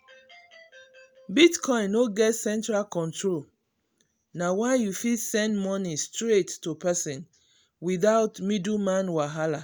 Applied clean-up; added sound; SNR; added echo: none; none; none; none.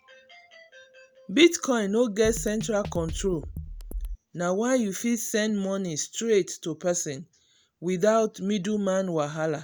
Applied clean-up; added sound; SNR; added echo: none; Drum kit; 9 dB; none.